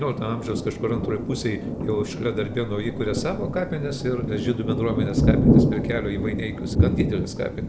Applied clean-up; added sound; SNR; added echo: none; Thunder; -3 dB; none.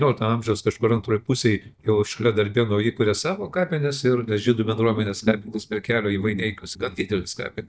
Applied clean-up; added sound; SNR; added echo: neural mask model DeepFilterNet 3.